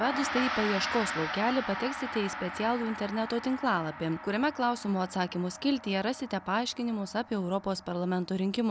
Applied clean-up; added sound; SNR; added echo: none; Gong; 8 dB; none.